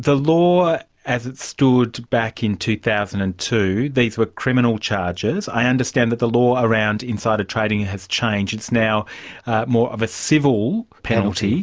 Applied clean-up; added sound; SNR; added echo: none; none; none; none.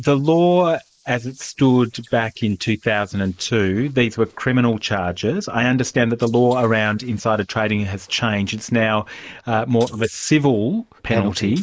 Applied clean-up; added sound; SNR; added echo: neural mask model Resemble Enhance denoiser.